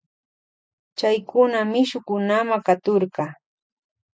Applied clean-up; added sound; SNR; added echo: none; none; none; none.